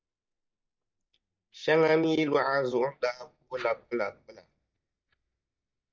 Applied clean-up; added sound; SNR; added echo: neural mask model DeepFilterNet 3.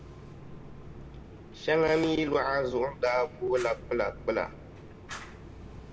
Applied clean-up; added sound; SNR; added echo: none; Fire; 14 dB; reverberation time 1.3 s.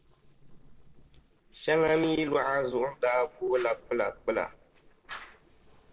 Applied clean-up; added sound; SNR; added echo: neural separator model SepFormer DNS4.